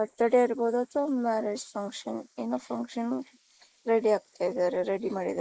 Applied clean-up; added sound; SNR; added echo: neural mask model Resemble Enhance denoiser.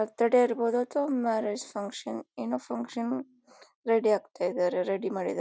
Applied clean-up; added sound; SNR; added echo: none; none; none; none.